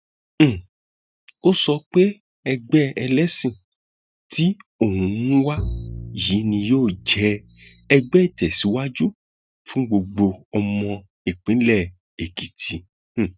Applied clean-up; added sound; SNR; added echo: neural mask model RNNoise.